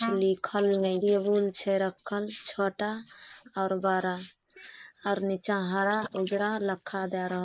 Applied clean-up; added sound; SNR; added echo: neural mask model Resemble Enhance denoiser.